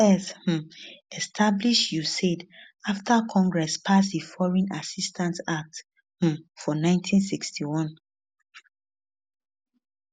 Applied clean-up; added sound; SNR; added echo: none; none; none; none.